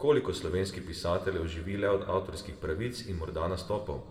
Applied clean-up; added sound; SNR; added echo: none; none; none; reverberation time 1.6 s.